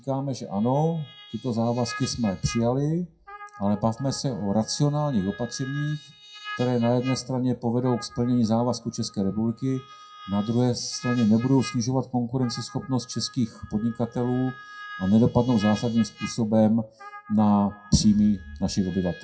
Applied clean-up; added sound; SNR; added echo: classical method WPE with log-MMSE.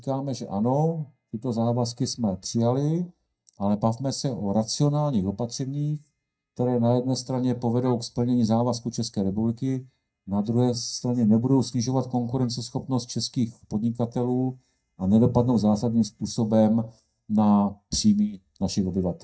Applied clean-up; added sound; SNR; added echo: neural mask model DeepFilterNet 3.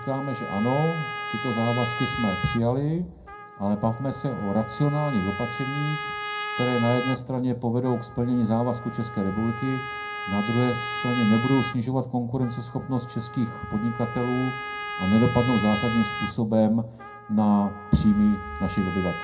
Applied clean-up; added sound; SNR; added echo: none; Trumpet; 9 dB; reverberation time 0.2 s.